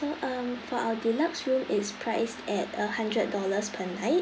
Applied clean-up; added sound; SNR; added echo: none; none; none; none.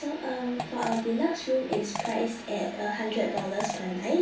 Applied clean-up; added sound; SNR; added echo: none; Fart; 9 dB; reverberation time 0.3 s.